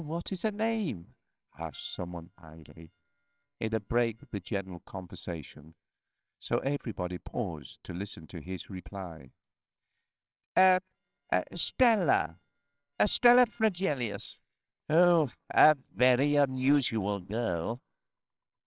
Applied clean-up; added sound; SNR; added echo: neural separator model SepFormer WHAMR!.